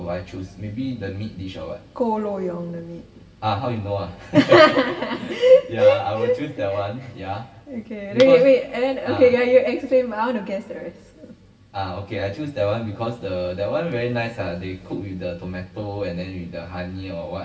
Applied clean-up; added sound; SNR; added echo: none; none; none; reverberation time 1.3 s.